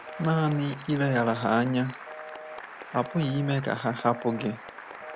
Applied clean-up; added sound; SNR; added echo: none; Telephone + Applause; 13 dB; none.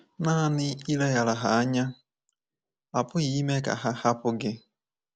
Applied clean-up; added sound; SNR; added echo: none; none; none; none.